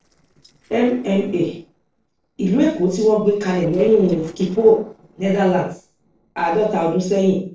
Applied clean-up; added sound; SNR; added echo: neural separator model SepFormer DNS4.